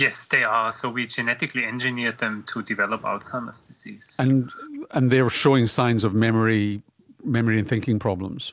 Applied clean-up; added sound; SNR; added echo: none; none; none; none.